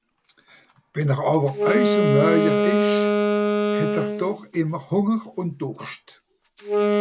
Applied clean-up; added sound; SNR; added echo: none; Wind instrument, woodwind instrument; -2 dB; none.